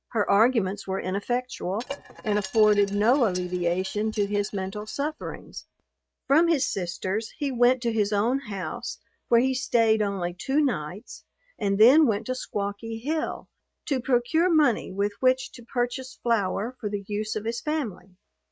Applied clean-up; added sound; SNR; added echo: neural mask model RNNoise.